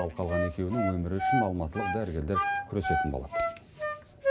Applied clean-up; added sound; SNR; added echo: none; Wind instrument, woodwind instrument; -1 dB; reverberation time 1.9 s.